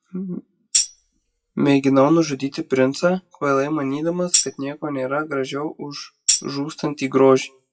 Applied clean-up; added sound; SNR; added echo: classical method WPE with log-MMSE.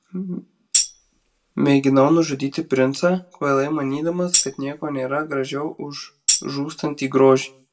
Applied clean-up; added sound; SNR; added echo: none; Tambourine; 4 dB; reverberation time 0.1 s.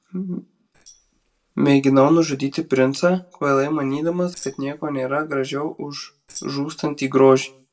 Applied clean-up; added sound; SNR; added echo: neural separator model SepFormer DNS4.